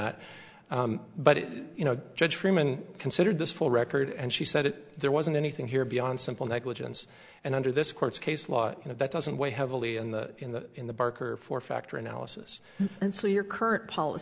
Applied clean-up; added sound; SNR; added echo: none; none; none; none.